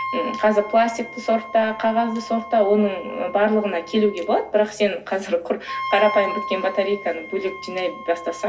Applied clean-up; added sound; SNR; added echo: none; Wind instrument, woodwind instrument; 12 dB; reverberation time 0.2 s.